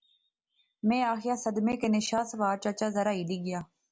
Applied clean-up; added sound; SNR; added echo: none; none; none; none.